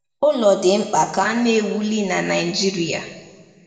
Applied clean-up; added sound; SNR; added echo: none; none; none; reverberation time 1.2 s.